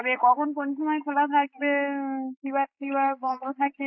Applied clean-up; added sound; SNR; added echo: neural mask model Resemble Enhance denoiser.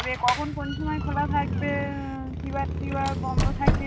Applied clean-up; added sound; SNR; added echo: none; Squeak + Motorcycle / Crow; -2 dB; none.